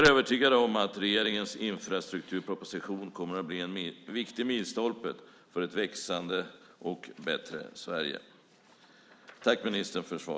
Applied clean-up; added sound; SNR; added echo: none; none; none; none.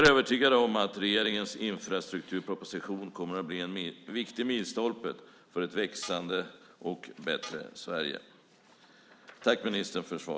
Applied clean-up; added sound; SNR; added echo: none; Tools; 18 dB; none.